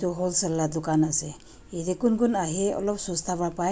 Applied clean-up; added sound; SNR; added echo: none; none; none; none.